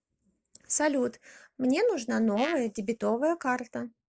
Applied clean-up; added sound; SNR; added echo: neural mask model Resemble Enhance denoiser.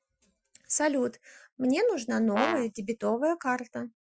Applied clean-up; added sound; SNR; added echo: classical method Wiener filter.